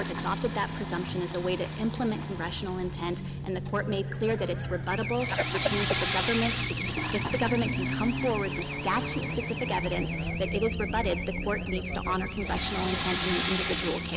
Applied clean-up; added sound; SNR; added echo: none; Toilet flush / Water + Race car, auto racing / Alarm; 0 dB; none.